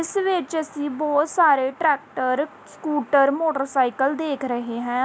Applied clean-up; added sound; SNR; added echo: none; none; none; none.